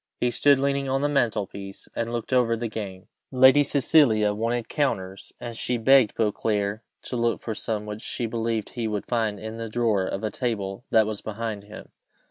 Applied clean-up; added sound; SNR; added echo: none; none; none; none.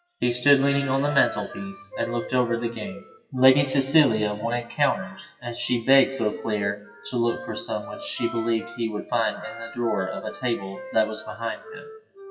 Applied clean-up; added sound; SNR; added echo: classical method WPE with log-MMSE.